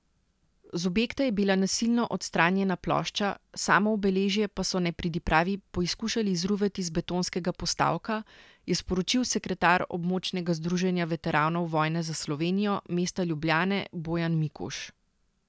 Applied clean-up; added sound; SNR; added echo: none; none; none; none.